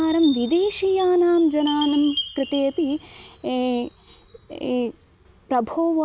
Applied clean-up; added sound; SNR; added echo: none; Chime; 10 dB; none.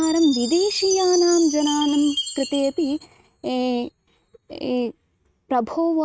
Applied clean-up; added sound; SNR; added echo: neural mask model RNNoise.